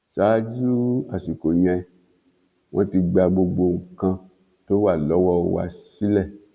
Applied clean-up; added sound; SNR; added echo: none; none; none; none.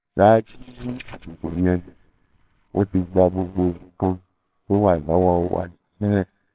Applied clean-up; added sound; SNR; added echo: neural separator model SepFormer WHAMR!.